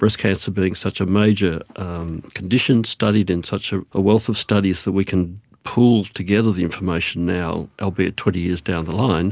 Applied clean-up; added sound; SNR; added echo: none; none; none; none.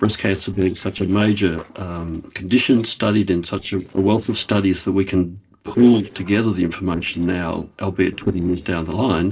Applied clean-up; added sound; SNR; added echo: neural separator model SepFormer DNS4.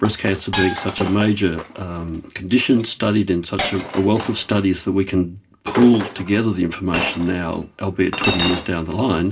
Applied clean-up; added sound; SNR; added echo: none; Chink, clink; 10 dB; reverberation time 0.2 s.